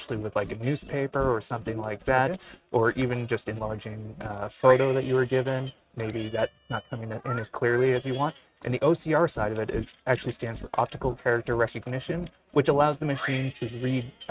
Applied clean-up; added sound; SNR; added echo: neural mask model RNNoise.